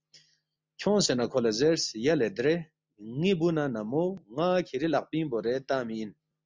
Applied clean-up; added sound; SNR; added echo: none; none; none; none.